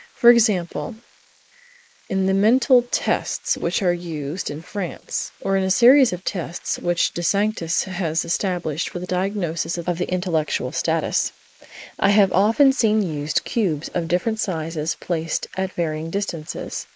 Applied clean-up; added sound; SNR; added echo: neural mask model Resemble Enhance denoiser.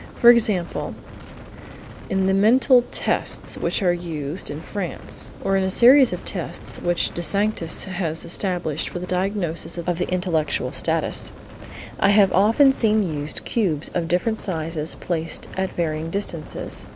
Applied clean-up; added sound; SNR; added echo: none; Wind; 19 dB; none.